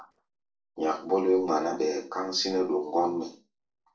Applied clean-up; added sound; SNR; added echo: neural separator model SepFormer DNS4.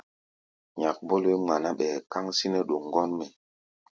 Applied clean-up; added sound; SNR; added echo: none; none; none; none.